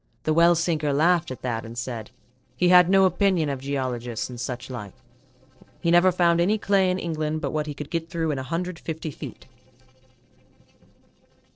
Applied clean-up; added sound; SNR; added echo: neural separator model SepFormer DNS4.